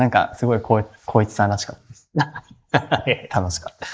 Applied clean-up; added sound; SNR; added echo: neural mask model Resemble Enhance denoiser.